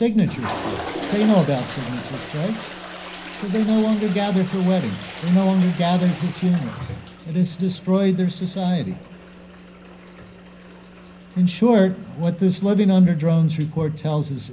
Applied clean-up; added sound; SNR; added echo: none; Toilet flush; 13 dB; reverberation time 0.4 s.